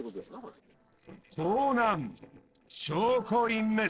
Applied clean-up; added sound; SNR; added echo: neural separator model SepFormer DNS4.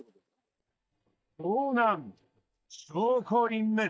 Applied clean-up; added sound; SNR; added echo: neural mask model DeepFilterNet 3.